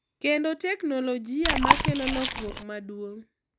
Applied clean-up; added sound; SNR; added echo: none; Chewing, mastication; -5 dB; none.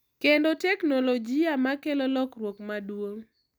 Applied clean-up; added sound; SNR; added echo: none; none; none; none.